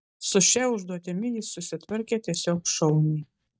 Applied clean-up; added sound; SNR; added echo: neural mask model DeepFilterNet 3.